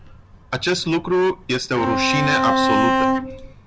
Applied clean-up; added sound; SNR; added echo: none; Bowed string instrument; -3 dB; none.